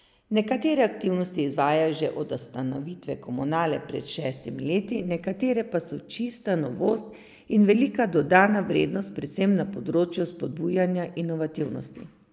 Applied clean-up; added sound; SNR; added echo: none; none; none; none.